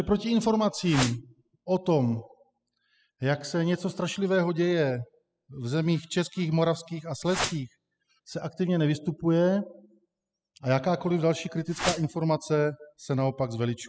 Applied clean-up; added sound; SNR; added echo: classical method spectral subtraction.